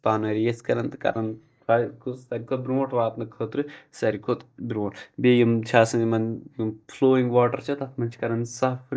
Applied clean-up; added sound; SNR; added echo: neural mask model DeepFilterNet 3.